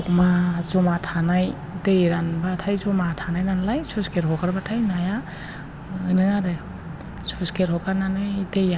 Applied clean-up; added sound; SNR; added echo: none; none; none; none.